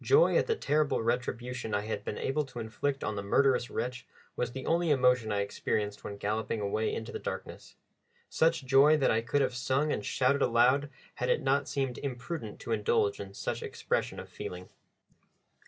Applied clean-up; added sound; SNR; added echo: none; none; none; none.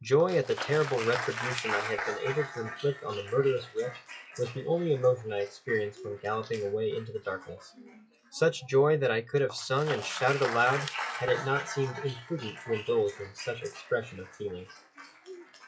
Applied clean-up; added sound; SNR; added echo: classical method log-MMSE.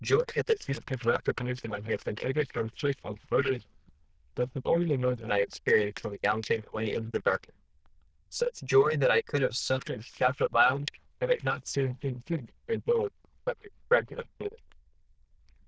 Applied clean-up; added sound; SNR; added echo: neural diffusion model UNIVERSE++.